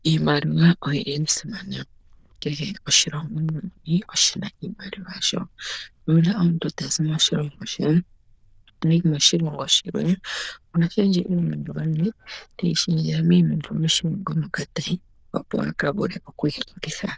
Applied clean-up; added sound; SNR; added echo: neural diffusion model UNIVERSE++.